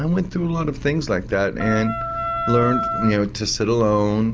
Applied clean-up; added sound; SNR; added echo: none; Wind instrument, woodwind instrument; 5 dB; none.